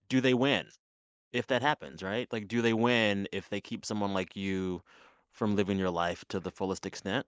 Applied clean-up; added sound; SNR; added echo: neural mask model Resemble Enhance denoiser.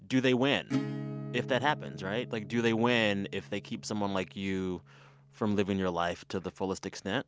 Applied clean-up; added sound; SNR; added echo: none; Acoustic guitar / Strum; 11 dB; none.